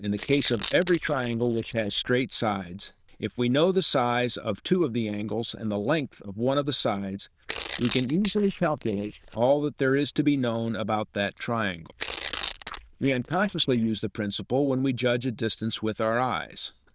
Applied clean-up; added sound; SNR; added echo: neural diffusion model UNIVERSE++.